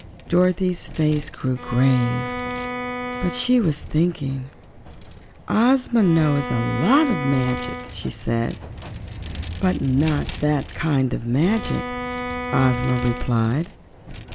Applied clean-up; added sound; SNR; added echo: none; Vehicle + Bowed string instrument; 9 dB; none.